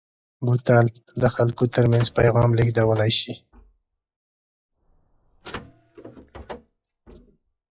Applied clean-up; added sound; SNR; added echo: classical method log-MMSE.